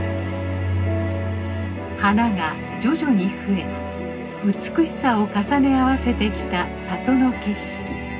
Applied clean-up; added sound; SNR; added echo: none; none; none; reverberation time 0.2 s.